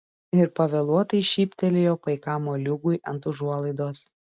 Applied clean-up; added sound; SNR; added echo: none; none; none; none.